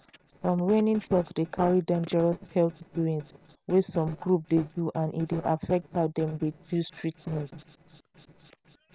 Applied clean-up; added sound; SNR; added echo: neural separator model SepFormer DNS4.